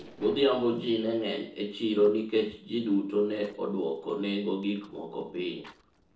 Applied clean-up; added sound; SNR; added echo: neural separator model SepFormer DNS4.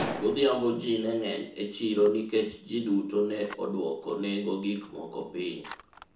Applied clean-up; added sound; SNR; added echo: none; Gunshot, gunfire; 14 dB; reverberation time 0.7 s.